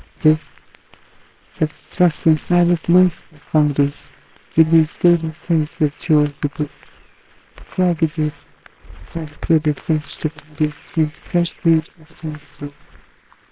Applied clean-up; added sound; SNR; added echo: neural separator model SepFormer WHAMR!.